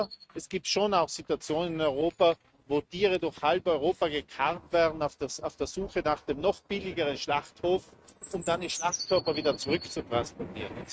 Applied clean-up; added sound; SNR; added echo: neural mask model RNNoise.